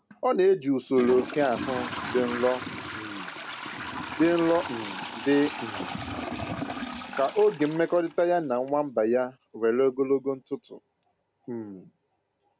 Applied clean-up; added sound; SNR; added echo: none; Trickle, dribble / Toilet flush; 11 dB; none.